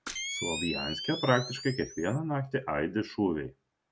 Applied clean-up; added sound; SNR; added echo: none; Camera; 9 dB; none.